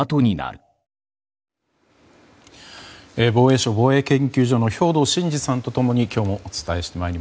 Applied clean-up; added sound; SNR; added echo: none; none; none; none.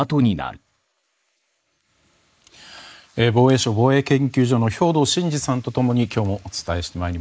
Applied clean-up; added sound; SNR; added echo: neural mask model Resemble Enhance denoiser.